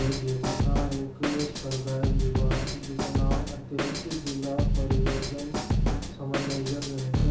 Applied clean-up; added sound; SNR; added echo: none; Drum kit; -4 dB; reverberation time 0.7 s.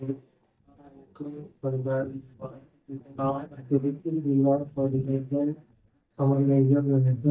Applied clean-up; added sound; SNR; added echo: neural mask model DeepFilterNet 3.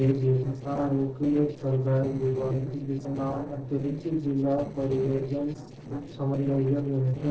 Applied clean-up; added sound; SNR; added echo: neural separator model SepFormer DNS4.